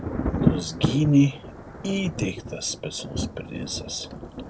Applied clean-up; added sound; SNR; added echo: none; Thunder; 2 dB; none.